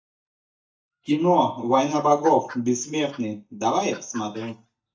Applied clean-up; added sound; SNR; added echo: neural mask model DeepFilterNet 3.